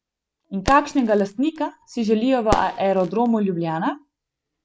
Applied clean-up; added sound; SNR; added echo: none; Fireworks; 12 dB; none.